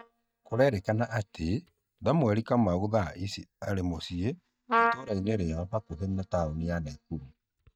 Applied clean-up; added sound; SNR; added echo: neural mask model DeepFilterNet 3.